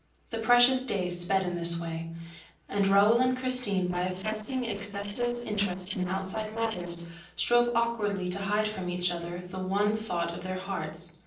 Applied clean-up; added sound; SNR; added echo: neural separator model SepFormer DNS4.